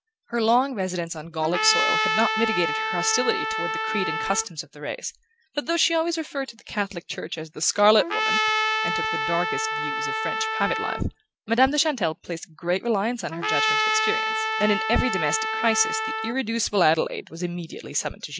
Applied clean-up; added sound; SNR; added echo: none; Trumpet; 0 dB; none.